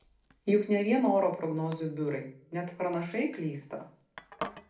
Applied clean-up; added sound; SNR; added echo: none; Domestic sounds, home sounds; 18 dB; reverberation time 0.4 s.